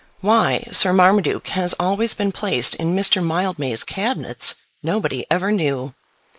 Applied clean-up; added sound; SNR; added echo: neural mask model Resemble Enhance denoiser.